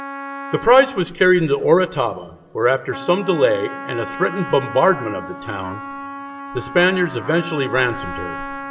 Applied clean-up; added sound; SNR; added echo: none; Trumpet; 12 dB; reverberation time 1.7 s.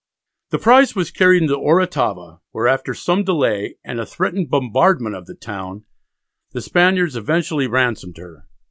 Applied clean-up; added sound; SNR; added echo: none; none; none; none.